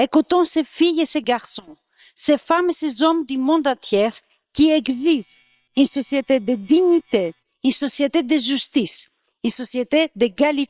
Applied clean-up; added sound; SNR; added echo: neural separator model SepFormer WHAM!.